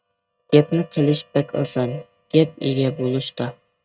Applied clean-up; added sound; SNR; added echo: neural mask model RNNoise.